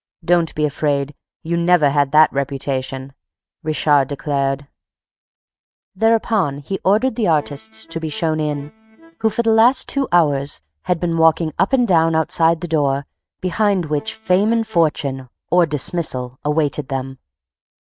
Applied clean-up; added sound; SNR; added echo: neural mask model RNNoise.